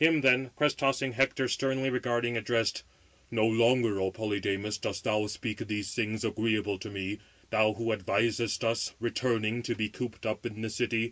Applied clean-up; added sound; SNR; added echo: none; none; none; none.